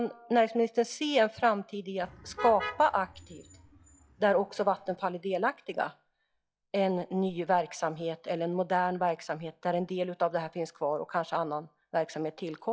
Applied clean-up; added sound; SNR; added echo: classical method log-MMSE.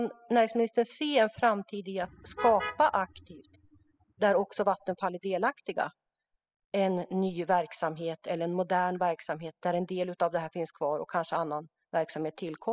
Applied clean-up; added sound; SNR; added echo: classical method spectral subtraction.